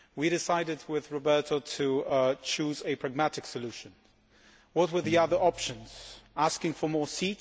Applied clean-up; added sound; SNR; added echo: none; none; none; none.